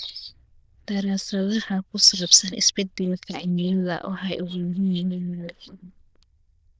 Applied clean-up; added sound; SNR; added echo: neural diffusion model UNIVERSE++.